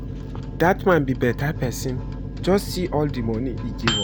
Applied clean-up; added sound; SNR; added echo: none; Microwave oven; 5 dB; none.